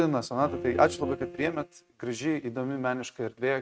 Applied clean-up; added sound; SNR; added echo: neural mask model RNNoise.